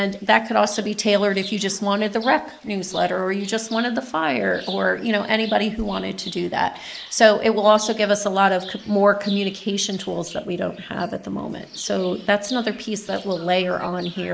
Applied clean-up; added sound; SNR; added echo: neural mask model Resemble Enhance denoiser.